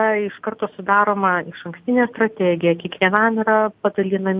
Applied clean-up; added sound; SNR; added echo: none; none; none; none.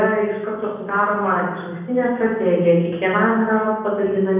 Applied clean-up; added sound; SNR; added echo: none; none; none; reverberation time 1.1 s.